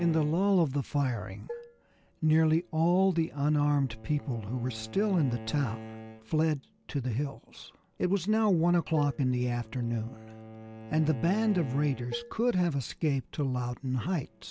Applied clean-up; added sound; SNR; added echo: none; Dishes, pots, and pans + Bowed string instrument; 17 dB; none.